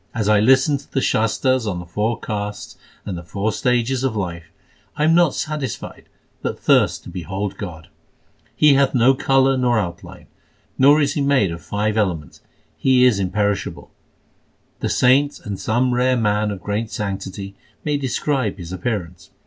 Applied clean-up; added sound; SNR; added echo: none; none; none; none.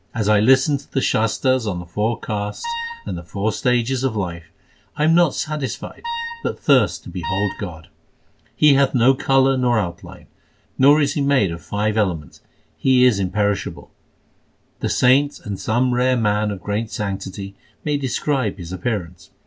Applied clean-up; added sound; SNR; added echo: none; Wind instrument, woodwind instrument; 9 dB; none.